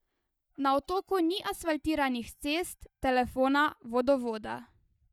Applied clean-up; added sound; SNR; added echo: neural mask model DeepFilterNet 3.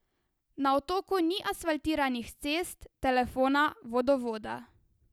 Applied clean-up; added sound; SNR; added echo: none; none; none; none.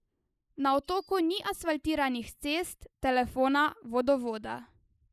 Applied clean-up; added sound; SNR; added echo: neural mask model Resemble Enhance denoiser.